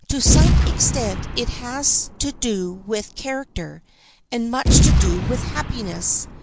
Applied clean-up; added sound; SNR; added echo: none; Boom; -3 dB; none.